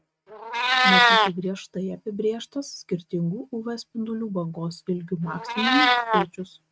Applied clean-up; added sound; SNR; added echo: neural mask model RNNoise.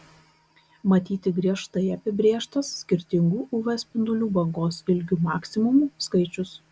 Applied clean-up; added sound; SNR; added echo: none; none; none; none.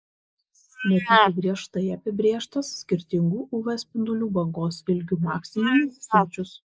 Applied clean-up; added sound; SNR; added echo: neural mask model Resemble Enhance denoiser.